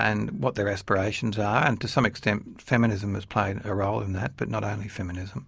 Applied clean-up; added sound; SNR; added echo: none; none; none; none.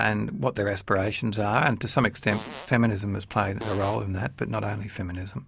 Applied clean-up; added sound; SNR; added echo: none; Fart; 16 dB; none.